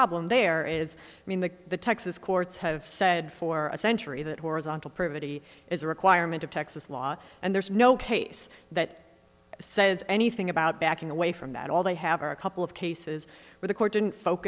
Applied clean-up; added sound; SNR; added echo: none; none; none; none.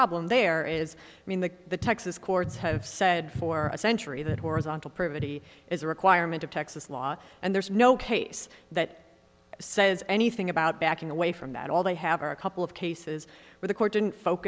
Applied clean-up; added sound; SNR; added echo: none; Bass guitar; 9 dB; none.